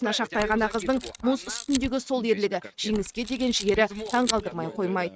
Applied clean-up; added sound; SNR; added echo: neural mask model RNNoise.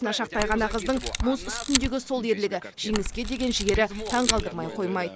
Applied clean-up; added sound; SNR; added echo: none; Camera; 4 dB; none.